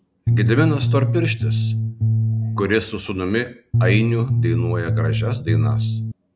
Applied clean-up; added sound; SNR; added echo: none; Bass guitar; -5 dB; none.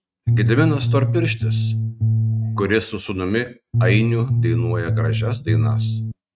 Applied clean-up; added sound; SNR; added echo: neural mask model RNNoise.